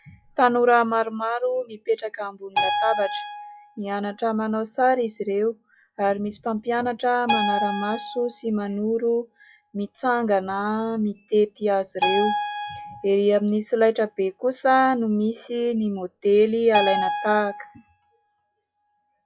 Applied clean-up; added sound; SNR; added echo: classical method log-MMSE.